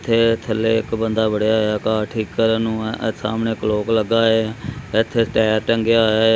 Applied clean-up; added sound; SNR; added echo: none; none; none; none.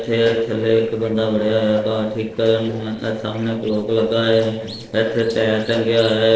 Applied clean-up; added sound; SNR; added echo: neural separator model SepFormer DNS4.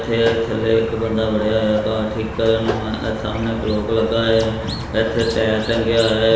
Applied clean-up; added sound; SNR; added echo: none; Squeak; 10 dB; reverberation time 1.1 s.